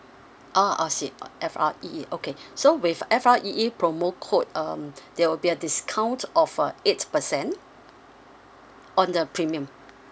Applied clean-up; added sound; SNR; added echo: none; none; none; none.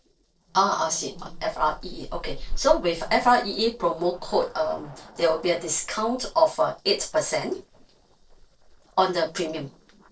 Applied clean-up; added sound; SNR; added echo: neural separator model SepFormer DNS4.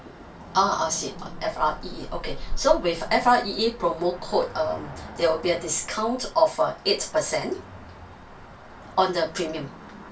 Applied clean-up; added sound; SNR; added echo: none; Cricket / Motor vehicle (road); 11 dB; reverberation time 0.2 s.